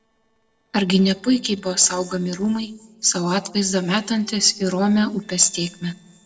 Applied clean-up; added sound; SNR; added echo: neural separator model SepFormer DNS4.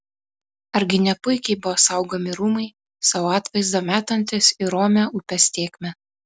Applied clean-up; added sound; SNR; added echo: none; none; none; none.